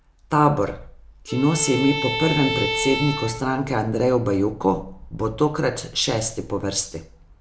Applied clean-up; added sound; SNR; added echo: none; Bowed string instrument; 5 dB; none.